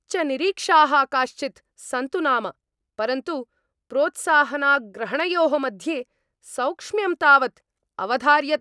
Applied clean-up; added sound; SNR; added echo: none; none; none; none.